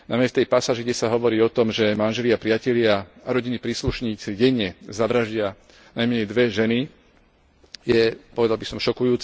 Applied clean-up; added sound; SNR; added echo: none; none; none; none.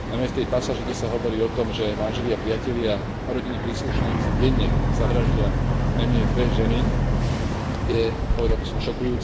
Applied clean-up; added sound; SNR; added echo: none; Boat, Water vehicle; -4 dB; reverberation time 2.0 s.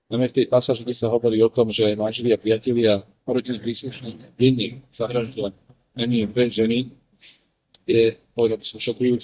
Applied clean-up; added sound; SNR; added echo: neural mask model DeepFilterNet 3.